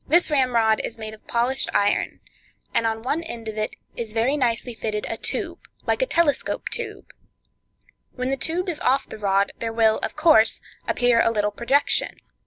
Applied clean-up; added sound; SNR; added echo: none; none; none; none.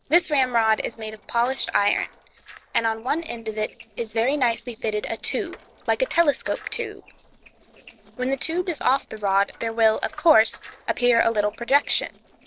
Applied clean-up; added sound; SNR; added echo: neural separator model SepFormer DNS4.